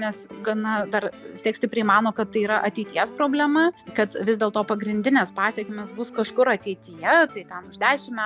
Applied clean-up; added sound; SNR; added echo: none; none; none; none.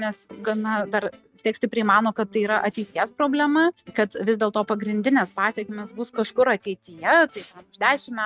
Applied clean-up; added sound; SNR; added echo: neural mask model RNNoise.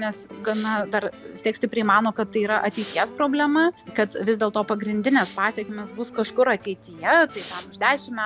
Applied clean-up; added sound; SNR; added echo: none; Respiratory sounds; 20 dB; none.